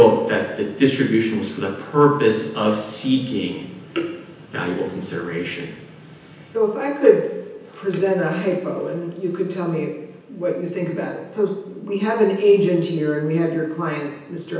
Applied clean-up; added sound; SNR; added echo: none; none; none; reverberation time 0.9 s.